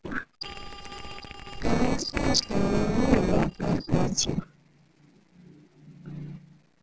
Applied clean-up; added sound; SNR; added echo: neural separator model SepFormer DNS4.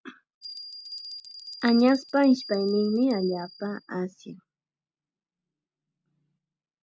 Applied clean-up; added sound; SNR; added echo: none; Bell; 14 dB; none.